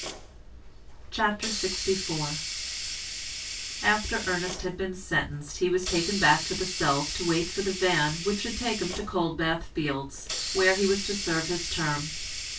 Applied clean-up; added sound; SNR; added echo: none; Hiss; 6 dB; reverberation time 0.1 s.